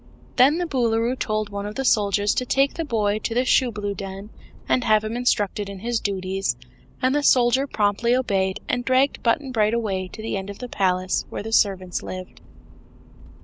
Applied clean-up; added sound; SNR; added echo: none; Accelerating, revving, vroom; 19 dB; none.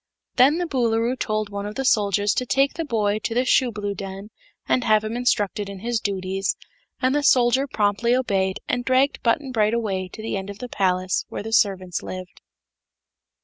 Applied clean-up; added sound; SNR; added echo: none; none; none; none.